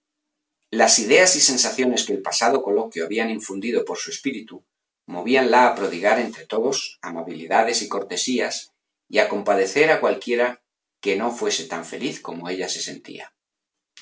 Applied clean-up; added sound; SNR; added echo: none; none; none; none.